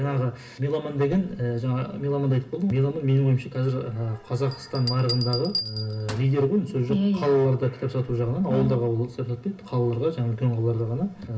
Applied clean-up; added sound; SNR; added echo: none; Bell; 16 dB; reverberation time 0.4 s.